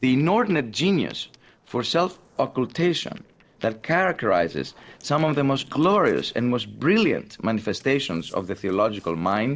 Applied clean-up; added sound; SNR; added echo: neural separator model SepFormer DNS4.